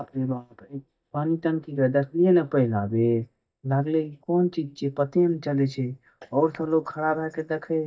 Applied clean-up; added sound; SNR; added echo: neural mask model DeepFilterNet 3.